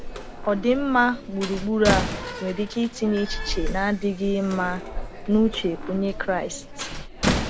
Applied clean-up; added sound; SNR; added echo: none; Slam; 5 dB; none.